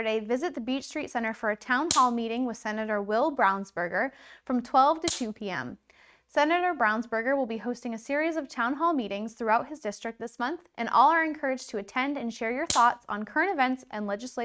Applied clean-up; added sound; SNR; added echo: neural mask model RNNoise.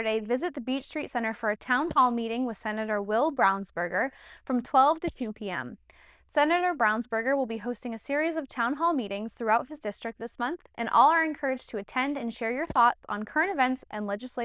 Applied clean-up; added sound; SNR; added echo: neural diffusion model UNIVERSE++.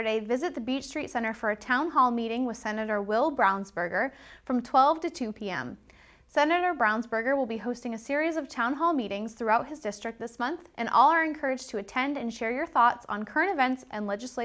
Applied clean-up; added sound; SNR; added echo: none; none; none; none.